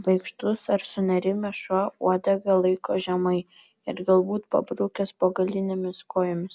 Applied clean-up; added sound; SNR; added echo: none; none; none; none.